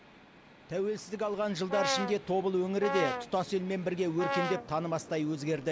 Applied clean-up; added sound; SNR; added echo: none; Brass instrument; 3 dB; none.